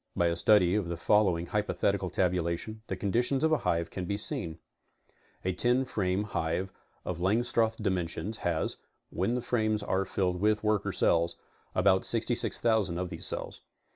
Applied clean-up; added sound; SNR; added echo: none; none; none; none.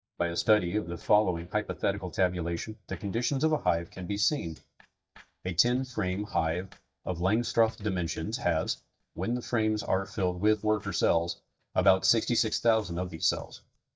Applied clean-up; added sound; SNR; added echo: neural mask model DeepFilterNet 3.